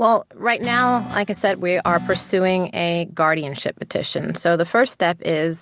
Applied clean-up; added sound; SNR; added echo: none; Guitar; 13 dB; none.